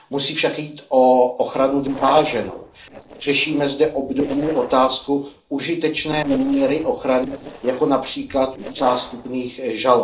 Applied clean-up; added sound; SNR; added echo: neural separator model SepFormer DNS4.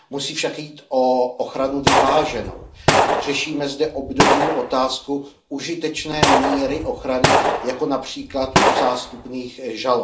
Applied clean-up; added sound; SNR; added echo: none; Gunshot, gunfire; -2 dB; reverberation time 0.4 s.